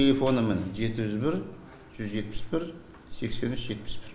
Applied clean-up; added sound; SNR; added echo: none; none; none; none.